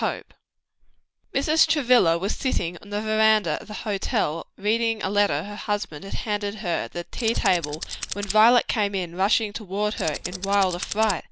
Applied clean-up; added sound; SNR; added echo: none; Tools; 8 dB; none.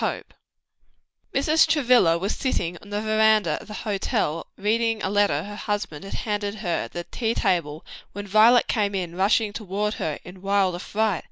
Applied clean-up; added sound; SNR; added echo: none; none; none; none.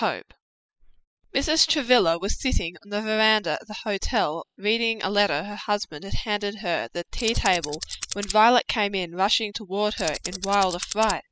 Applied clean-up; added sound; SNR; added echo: classical method spectral subtraction.